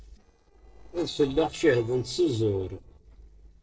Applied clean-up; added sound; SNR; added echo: neural separator model SepFormer DNS4.